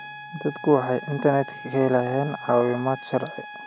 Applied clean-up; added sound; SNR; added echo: none; Trumpet; 15 dB; none.